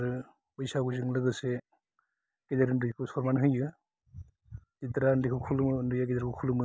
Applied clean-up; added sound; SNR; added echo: none; none; none; none.